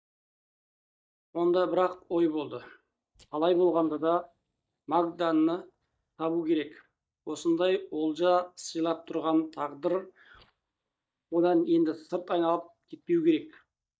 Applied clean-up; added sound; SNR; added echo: neural mask model DeepFilterNet 3.